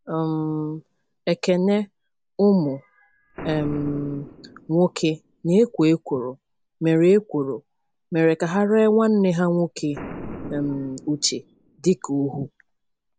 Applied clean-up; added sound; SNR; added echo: none; Boom; 19 dB; none.